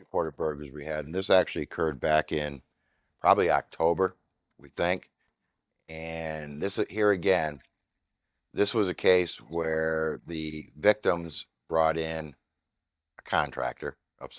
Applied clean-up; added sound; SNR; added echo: neural mask model DeepFilterNet 3.